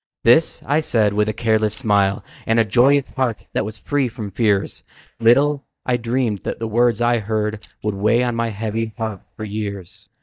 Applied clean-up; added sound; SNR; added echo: neural mask model DeepFilterNet 3.